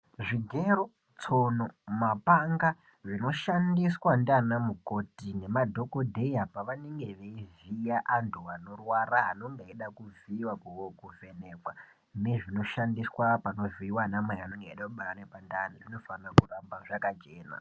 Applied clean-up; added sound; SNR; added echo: none; none; none; none.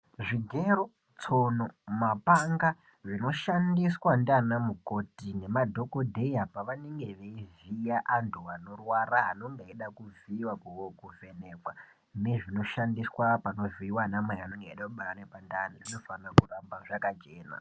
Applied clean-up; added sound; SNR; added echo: none; Tambourine; 18 dB; none.